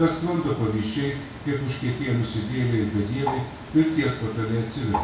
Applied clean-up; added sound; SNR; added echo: none; Bird; 11 dB; reverberation time 0.6 s.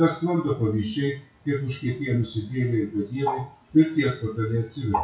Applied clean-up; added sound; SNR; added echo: classical method WPE with log-MMSE.